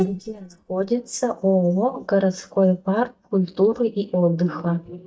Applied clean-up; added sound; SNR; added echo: neural mask model DeepFilterNet 3.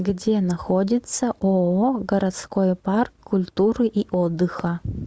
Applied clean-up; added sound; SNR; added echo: none; none; none; none.